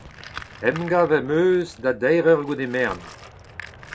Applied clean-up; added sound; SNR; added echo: none; Gunshot, gunfire + Tools; 18 dB; none.